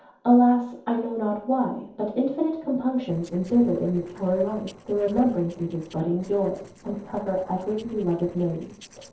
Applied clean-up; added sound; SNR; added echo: neural separator model SepFormer DNS4.